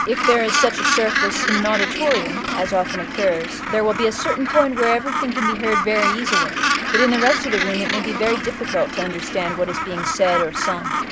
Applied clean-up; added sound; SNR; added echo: none; Gull, seagull; 1 dB; none.